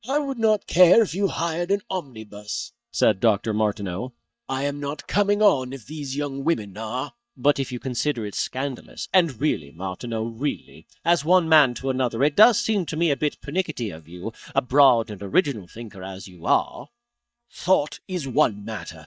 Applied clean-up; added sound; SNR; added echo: neural mask model DeepFilterNet 3.